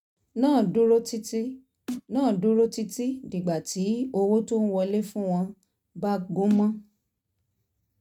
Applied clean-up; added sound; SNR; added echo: neural mask model RNNoise.